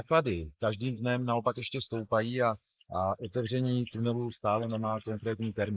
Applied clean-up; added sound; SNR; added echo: neural mask model Resemble Enhance denoiser.